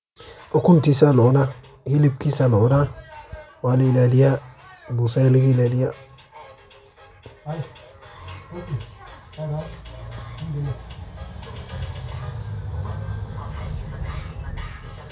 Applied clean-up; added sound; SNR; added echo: none; none; none; none.